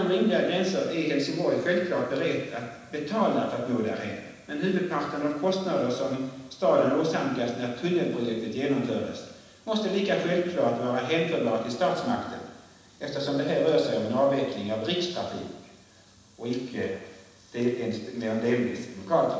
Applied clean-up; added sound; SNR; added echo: none; none; none; reverberation time 1.1 s.